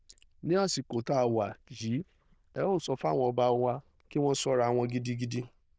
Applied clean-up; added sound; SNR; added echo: neural diffusion model UNIVERSE++.